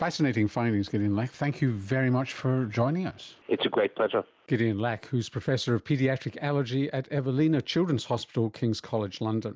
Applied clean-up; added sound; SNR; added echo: none; none; none; none.